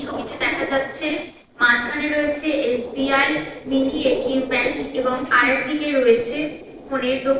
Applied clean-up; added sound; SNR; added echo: neural separator model SepFormer DNS4.